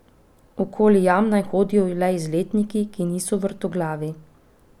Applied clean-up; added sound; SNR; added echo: none; none; none; none.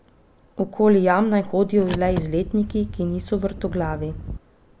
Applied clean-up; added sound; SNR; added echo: none; Wind + Car; 11 dB; none.